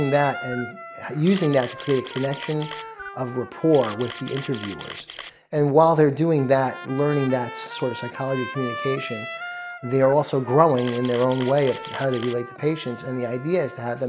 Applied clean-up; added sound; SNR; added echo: none; Camera + Trumpet; 13 dB; none.